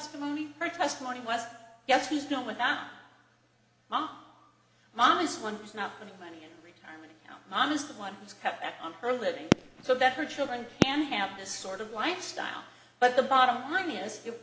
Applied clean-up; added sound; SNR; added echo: none; Fireworks; 1 dB; reverberation time 1.0 s.